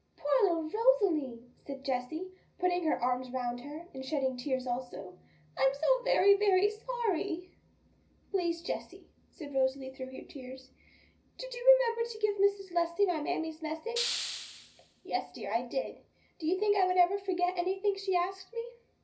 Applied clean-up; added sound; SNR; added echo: none; Hiss; 7 dB; reverberation time 0.4 s.